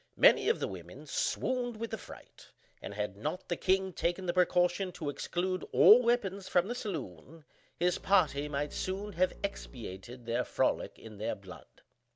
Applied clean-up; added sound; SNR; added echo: none; Bowed string instrument; 18 dB; none.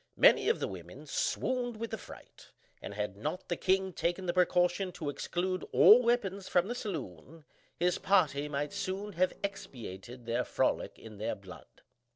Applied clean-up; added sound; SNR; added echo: neural separator model SepFormer DNS4.